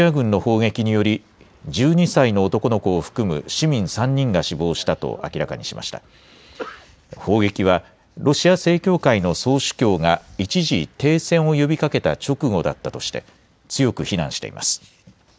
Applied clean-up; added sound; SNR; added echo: none; none; none; none.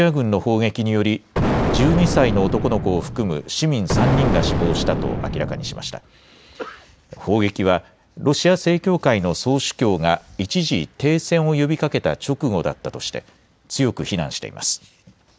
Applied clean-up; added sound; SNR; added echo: none; Explosion; 1 dB; none.